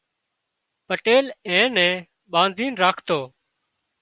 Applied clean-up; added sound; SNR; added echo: none; none; none; none.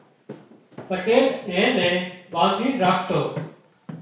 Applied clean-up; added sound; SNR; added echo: none; Walk, footsteps; 16 dB; reverberation time 0.6 s.